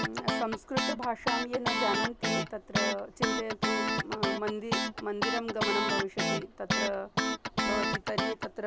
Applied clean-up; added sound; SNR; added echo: none; Guitar; -4 dB; none.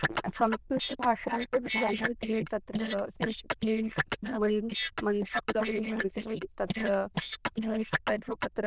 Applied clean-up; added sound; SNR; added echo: neural diffusion model UNIVERSE++.